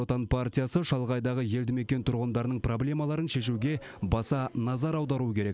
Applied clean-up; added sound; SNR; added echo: none; none; none; none.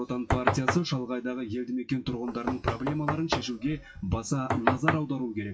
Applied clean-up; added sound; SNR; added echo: classical method WPE with log-MMSE.